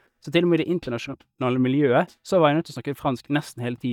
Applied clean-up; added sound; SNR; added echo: neural mask model DeepFilterNet 3.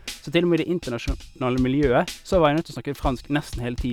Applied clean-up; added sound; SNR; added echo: none; Drum kit; 11 dB; none.